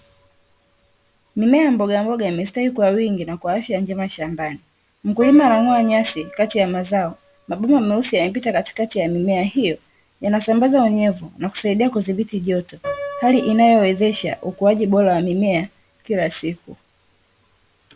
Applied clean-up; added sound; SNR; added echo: none; Piano; 19 dB; none.